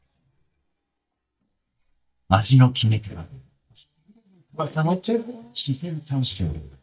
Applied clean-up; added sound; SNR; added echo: neural mask model DeepFilterNet 3.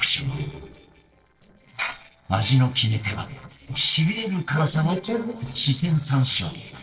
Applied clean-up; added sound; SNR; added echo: neural separator model SepFormer DNS4.